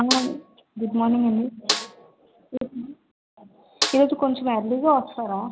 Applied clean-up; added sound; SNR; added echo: none; Snare drum; 7 dB; none.